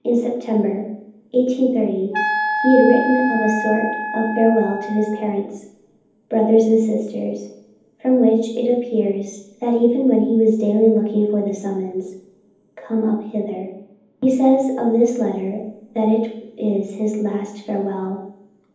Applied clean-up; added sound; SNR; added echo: none; Wind instrument, woodwind instrument; 5 dB; reverberation time 0.8 s.